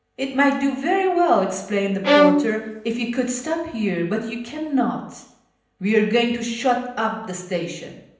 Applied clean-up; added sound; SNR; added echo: none; Bowed string instrument; -3 dB; reverberation time 0.8 s.